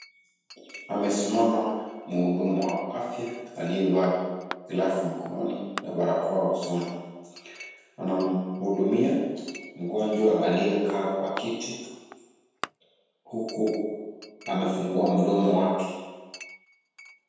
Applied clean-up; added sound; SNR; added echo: none; Chink, clink; 20 dB; reverberation time 1.2 s.